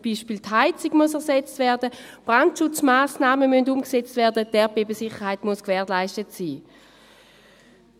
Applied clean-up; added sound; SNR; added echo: none; none; none; none.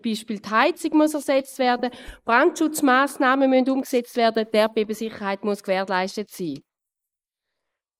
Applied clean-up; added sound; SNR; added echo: neural mask model Resemble Enhance denoiser.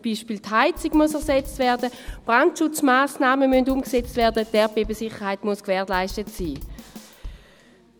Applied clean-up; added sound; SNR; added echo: none; Drum / Drum kit; 15 dB; none.